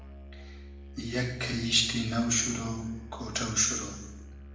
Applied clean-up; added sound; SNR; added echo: none; Musical instrument; 13 dB; reverberation time 1.0 s.